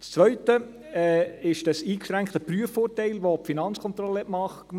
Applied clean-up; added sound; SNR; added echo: none; none; none; none.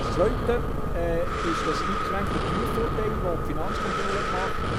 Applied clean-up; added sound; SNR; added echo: none; Breathing; -4 dB; none.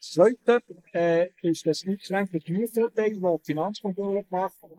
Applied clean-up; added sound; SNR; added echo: neural mask model Resemble Enhance denoiser.